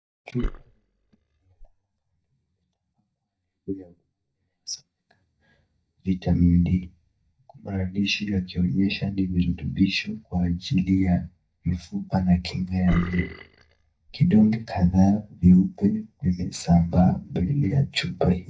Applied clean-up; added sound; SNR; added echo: neural mask model DeepFilterNet 3.